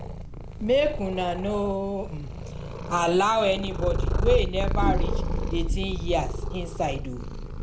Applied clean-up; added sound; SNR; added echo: none; Purr; 1 dB; none.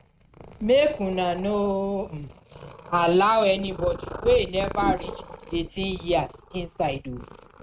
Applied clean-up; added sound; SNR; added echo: neural mask model RNNoise.